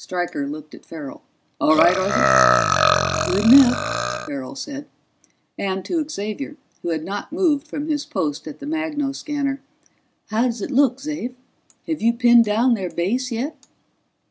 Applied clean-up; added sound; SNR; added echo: none; Burping, eructation; -2 dB; none.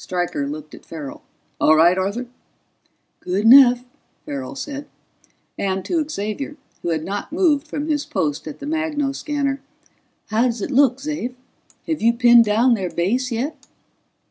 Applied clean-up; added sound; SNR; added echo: none; none; none; none.